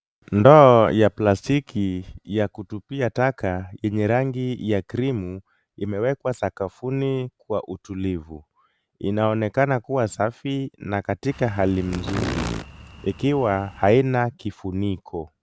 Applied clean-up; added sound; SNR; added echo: none; Insect; 10 dB; none.